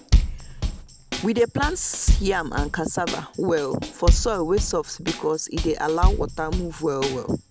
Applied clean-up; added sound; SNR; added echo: none; Drum kit; -1 dB; none.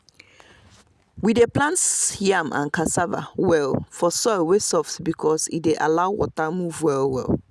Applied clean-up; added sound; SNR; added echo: none; none; none; none.